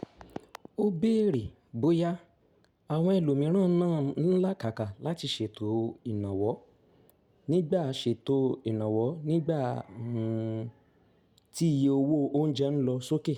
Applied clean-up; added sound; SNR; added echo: none; none; none; none.